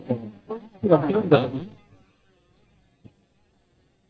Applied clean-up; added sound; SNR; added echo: neural mask model DeepFilterNet 3.